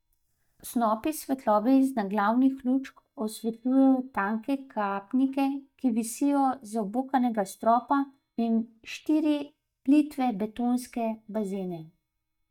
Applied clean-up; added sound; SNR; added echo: neural mask model DeepFilterNet 3.